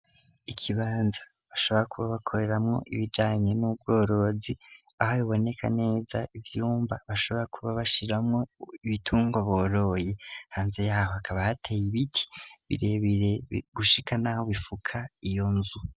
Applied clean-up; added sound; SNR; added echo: none; none; none; none.